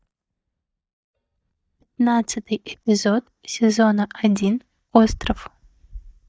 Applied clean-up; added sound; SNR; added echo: neural mask model DeepFilterNet 3.